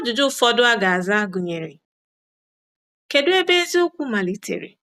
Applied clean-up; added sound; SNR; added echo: none; none; none; none.